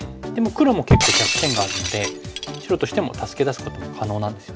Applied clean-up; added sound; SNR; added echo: none; Shatter; 0 dB; none.